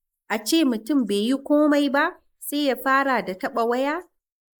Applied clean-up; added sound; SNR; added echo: neural mask model Resemble Enhance denoiser.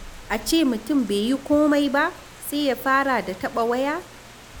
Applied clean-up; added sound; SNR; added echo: none; Rain; 19 dB; none.